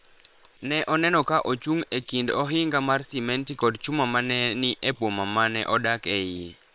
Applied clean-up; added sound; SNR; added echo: neural separator model SepFormer WHAM!.